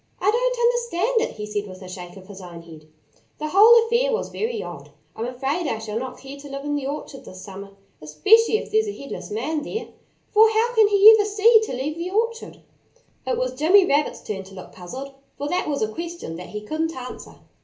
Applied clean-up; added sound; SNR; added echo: none; none; none; reverberation time 0.3 s.